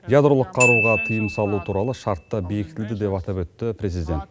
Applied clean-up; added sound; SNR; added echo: none; Glockenspiel; 5 dB; none.